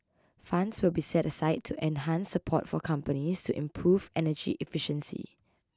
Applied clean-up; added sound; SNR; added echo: none; none; none; none.